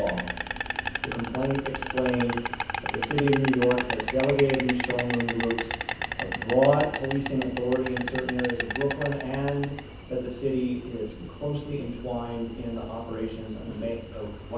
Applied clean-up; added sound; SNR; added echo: none; Insect; 0 dB; reverberation time 0.7 s.